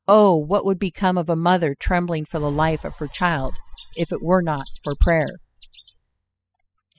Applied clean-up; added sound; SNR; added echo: classical method spectral subtraction.